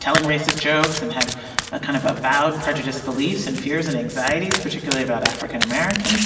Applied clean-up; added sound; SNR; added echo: none; Domestic sounds, home sounds; 5 dB; reverberation time 2.3 s.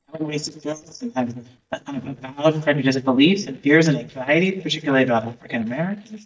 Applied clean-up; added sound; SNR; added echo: neural mask model DeepFilterNet 3.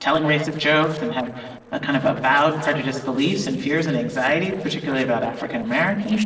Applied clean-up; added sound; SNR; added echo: neural separator model SepFormer DNS4.